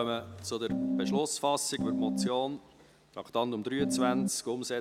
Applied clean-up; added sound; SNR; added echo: none; Piano; -3 dB; none.